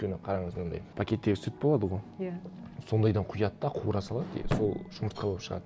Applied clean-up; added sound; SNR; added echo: none; Thump, thud; 6 dB; none.